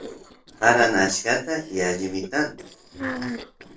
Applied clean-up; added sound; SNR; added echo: neural separator model SepFormer DNS4.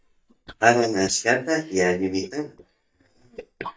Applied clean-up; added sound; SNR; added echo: neural mask model DeepFilterNet 3.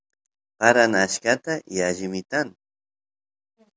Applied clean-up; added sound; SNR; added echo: none; none; none; none.